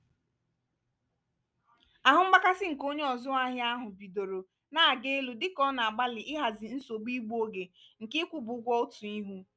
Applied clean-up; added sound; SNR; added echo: none; none; none; none.